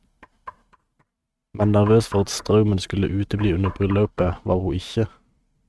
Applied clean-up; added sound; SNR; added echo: neural mask model RNNoise.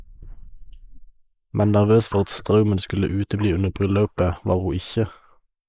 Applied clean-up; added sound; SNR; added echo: neural mask model Resemble Enhance denoiser.